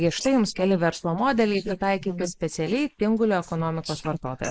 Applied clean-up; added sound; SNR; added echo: neural mask model Resemble Enhance denoiser.